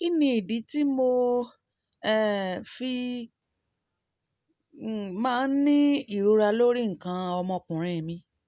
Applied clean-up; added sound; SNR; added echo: none; none; none; none.